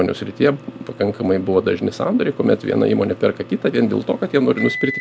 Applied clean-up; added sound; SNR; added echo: none; Microwave oven; 15 dB; none.